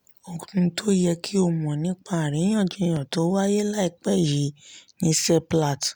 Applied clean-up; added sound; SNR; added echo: none; none; none; none.